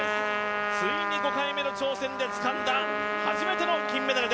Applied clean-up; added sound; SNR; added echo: none; Trumpet; -1 dB; none.